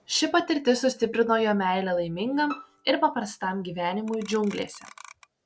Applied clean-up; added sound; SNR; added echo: none; Clock + Bowed string instrument; 19 dB; none.